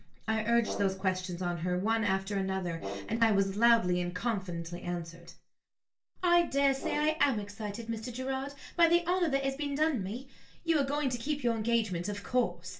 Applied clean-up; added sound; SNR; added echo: none; Brass instrument; 13 dB; reverberation time 0.2 s.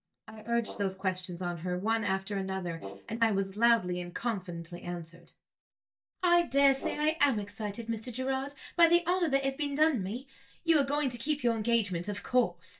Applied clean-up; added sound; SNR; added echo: neural mask model DeepFilterNet 3.